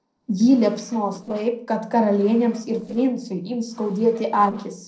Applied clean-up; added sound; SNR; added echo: neural separator model SepFormer DNS4.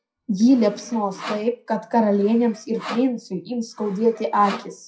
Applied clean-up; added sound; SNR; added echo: classical method WPE with log-MMSE.